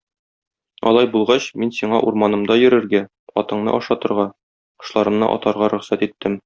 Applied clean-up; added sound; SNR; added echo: none; none; none; none.